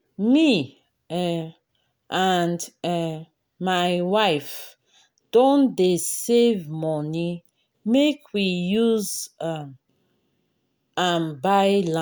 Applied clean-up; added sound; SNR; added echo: none; none; none; none.